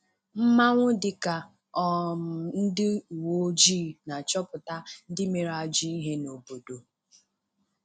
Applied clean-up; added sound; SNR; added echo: none; none; none; none.